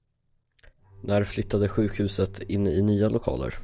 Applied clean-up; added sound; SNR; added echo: neural separator model SepFormer DNS4.